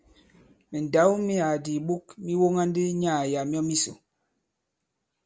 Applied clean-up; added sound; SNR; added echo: none; none; none; none.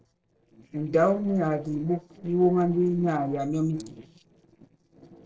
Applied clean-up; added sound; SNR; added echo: neural separator model SepFormer DNS4.